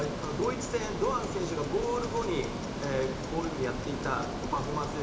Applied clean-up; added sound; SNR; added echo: none; Ocean; 3 dB; reverberation time 0.8 s.